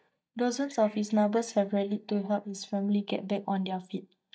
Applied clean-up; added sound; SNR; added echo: neural mask model DeepFilterNet 3.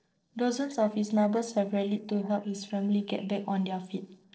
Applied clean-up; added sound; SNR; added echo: neural separator model SepFormer DNS4.